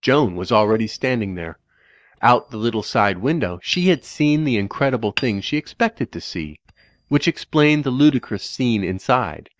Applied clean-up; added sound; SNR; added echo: neural mask model DeepFilterNet 3.